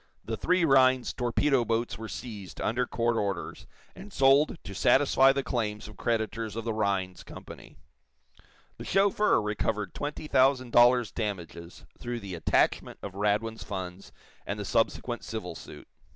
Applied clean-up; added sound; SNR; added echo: none; none; none; none.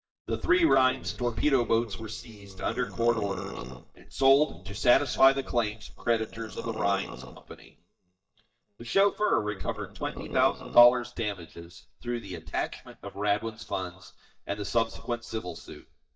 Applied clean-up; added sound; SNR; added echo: neural mask model DeepFilterNet 3.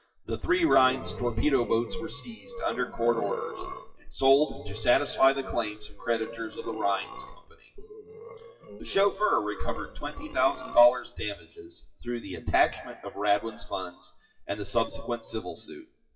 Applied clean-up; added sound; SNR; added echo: classical method WPE with log-MMSE.